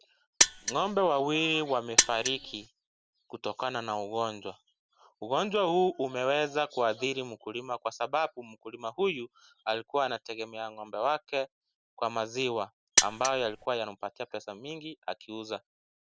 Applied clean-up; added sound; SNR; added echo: none; Mechanisms; -4 dB; none.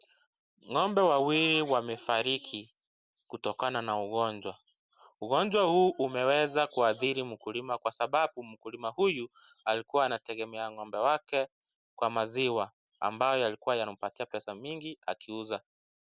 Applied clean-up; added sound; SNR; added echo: none; none; none; none.